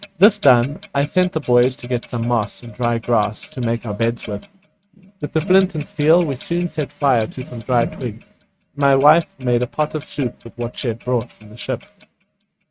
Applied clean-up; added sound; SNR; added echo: neural mask model RNNoise.